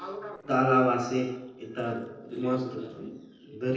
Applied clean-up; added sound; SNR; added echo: neural separator model SepFormer DNS4.